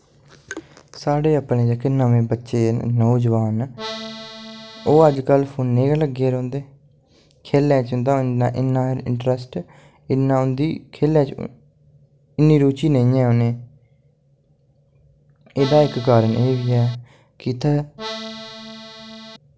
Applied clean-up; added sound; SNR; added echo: none; Accordion; 14 dB; none.